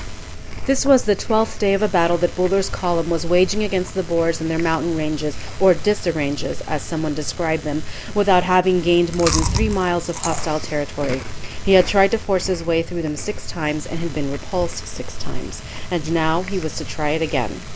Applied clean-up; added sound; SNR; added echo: none; Chewing, mastication; 11 dB; none.